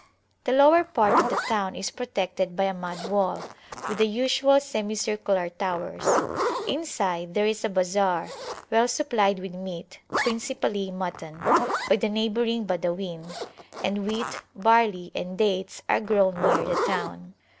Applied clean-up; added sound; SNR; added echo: none; Zipper (clothing); 6 dB; none.